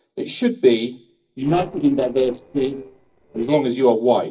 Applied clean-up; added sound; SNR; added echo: neural separator model SepFormer DNS4.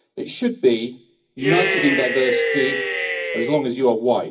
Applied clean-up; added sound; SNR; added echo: none; Cheering; 1 dB; reverberation time 0.4 s.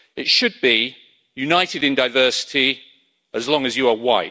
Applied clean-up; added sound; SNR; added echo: none; none; none; none.